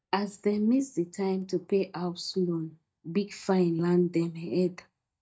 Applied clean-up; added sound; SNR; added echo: neural mask model DeepFilterNet 3.